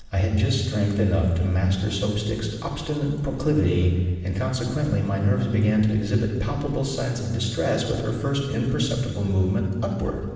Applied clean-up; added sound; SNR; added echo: none; none; none; reverberation time 1.6 s.